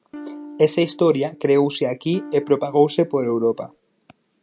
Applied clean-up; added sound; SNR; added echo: none; Electric guitar / Strum; 18 dB; none.